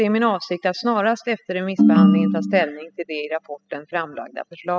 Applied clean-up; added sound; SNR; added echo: classical method spectral subtraction.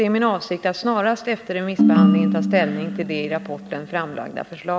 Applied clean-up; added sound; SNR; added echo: none; Ringtone; -3 dB; none.